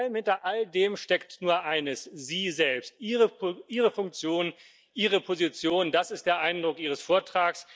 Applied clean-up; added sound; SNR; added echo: neural mask model DeepFilterNet 3.